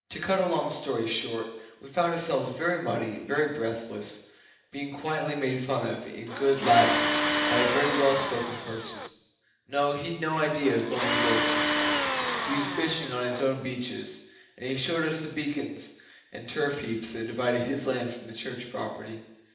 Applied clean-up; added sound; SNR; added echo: none; Tools; -1 dB; reverberation time 0.8 s.